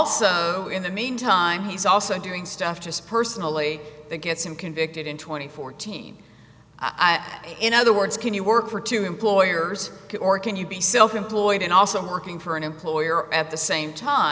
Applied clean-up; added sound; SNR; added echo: none; none; none; none.